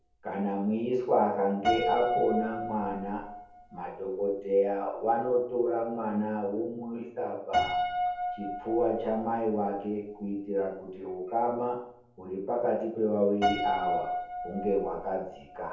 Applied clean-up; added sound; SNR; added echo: none; Piano; 6 dB; reverberation time 0.7 s.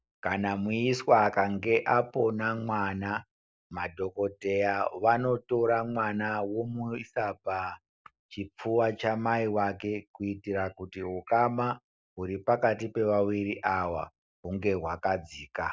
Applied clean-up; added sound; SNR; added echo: none; none; none; none.